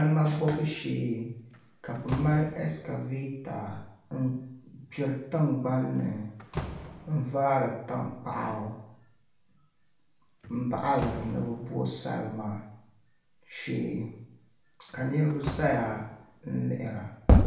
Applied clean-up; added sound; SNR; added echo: none; Slam; 15 dB; reverberation time 0.7 s.